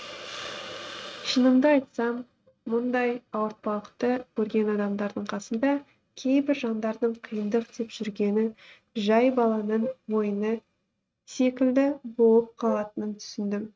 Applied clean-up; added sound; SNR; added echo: neural mask model RNNoise.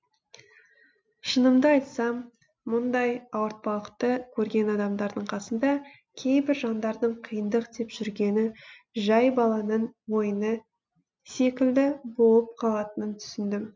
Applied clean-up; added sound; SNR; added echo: none; none; none; none.